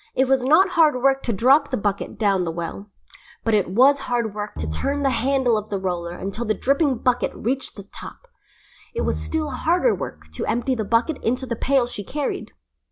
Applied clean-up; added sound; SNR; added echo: none; Bowed string instrument; 12 dB; none.